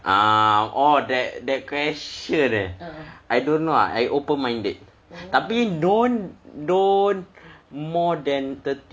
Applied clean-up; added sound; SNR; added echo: none; none; none; none.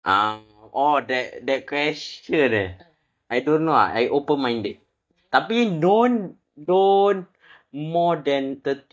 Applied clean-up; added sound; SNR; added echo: neural mask model DeepFilterNet 3.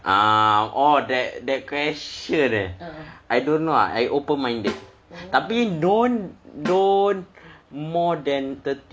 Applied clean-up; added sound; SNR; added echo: none; Snare drum; 15 dB; none.